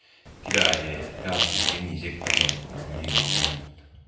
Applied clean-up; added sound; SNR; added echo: none; Fart; -5 dB; reverberation time 0.9 s.